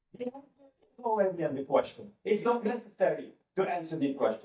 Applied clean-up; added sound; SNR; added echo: neural mask model DeepFilterNet 3.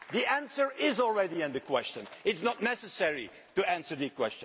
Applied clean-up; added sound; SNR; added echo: none; none; none; none.